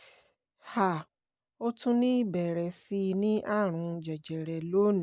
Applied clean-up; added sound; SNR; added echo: none; none; none; none.